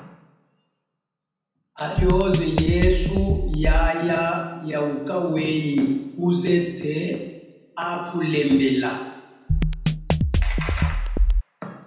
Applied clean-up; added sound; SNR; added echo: none; Drum kit; -4 dB; reverberation time 0.9 s.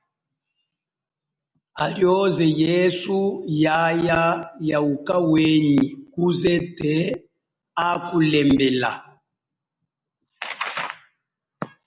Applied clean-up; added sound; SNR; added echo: none; none; none; none.